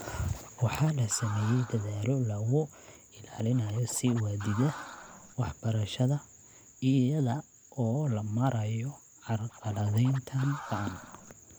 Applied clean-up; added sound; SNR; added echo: none; Scratching (performance technique); 16 dB; none.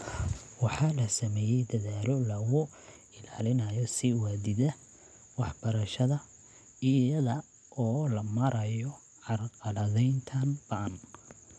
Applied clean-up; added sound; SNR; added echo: none; none; none; none.